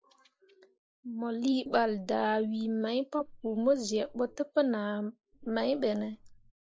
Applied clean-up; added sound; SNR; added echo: neural mask model Resemble Enhance denoiser.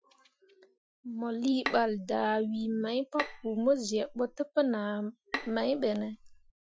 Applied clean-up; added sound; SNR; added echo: classical method Wiener filter.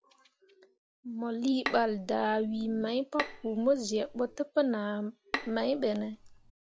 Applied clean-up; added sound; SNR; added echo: none; Bowed string instrument; 10 dB; none.